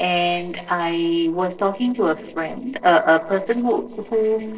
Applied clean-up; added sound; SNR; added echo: neural separator model SepFormer DNS4.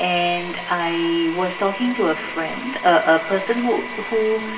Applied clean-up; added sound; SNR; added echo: none; Domestic sounds, home sounds; 11 dB; reverberation time 2.3 s.